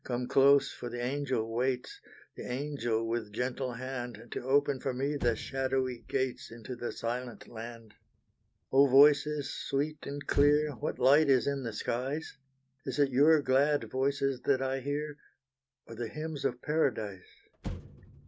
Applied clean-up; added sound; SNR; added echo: none; Motor vehicle (road); 17 dB; none.